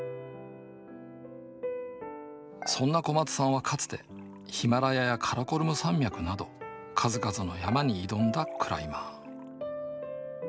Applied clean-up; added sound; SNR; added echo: none; Dishes, pots, and pans / Chink, clink; 17 dB; none.